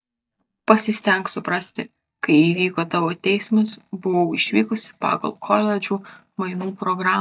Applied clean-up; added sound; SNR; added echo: neural mask model DeepFilterNet 3.